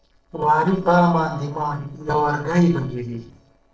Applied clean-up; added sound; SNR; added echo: neural separator model SepFormer DNS4.